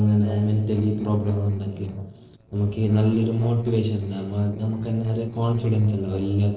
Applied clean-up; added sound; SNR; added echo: neural separator model SepFormer DNS4.